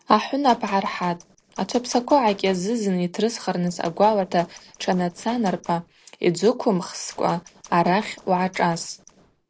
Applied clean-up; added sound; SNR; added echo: neural separator model SepFormer DNS4.